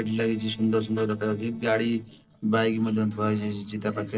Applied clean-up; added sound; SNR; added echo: neural separator model SepFormer DNS4.